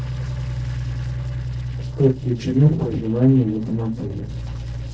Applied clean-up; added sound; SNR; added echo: neural separator model SepFormer DNS4.